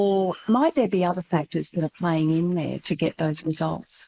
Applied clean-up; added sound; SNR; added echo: neural mask model Resemble Enhance denoiser.